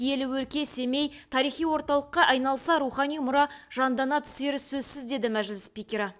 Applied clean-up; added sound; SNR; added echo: none; none; none; none.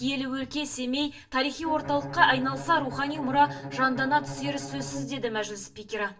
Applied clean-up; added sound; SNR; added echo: none; Bowed string instrument; 11 dB; reverberation time 0.2 s.